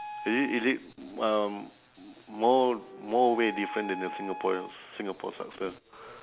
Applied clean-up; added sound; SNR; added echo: none; Wind instrument, woodwind instrument; 13 dB; none.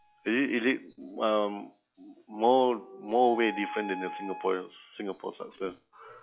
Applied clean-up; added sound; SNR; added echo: classical method log-MMSE.